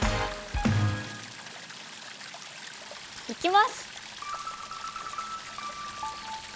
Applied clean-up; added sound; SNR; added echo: none; Stream; 11 dB; none.